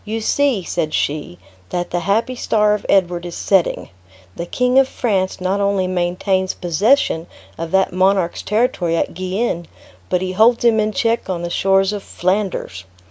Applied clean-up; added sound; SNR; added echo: none; none; none; none.